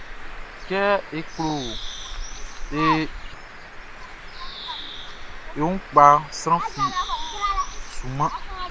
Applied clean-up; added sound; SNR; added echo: none; Bird; 8 dB; none.